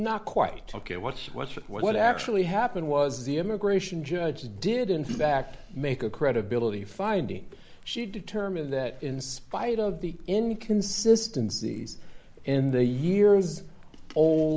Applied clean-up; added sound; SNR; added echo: none; Crackle; 16 dB; none.